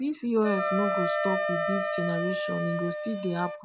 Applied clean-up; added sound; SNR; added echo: none; Wind instrument, woodwind instrument + Wind instrument, woodwind instrument; 0 dB; none.